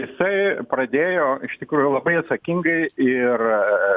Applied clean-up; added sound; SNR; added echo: none; none; none; none.